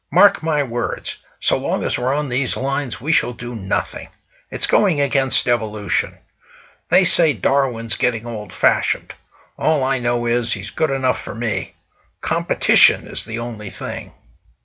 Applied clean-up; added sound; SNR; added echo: none; none; none; none.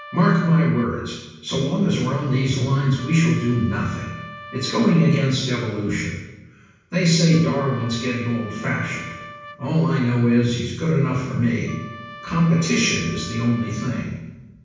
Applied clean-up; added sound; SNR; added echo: none; Trumpet; 20 dB; reverberation time 1.2 s.